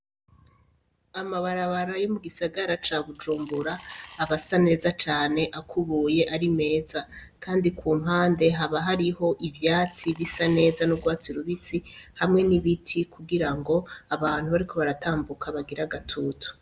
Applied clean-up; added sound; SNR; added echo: none; Coin (dropping) / Glass; 18 dB; none.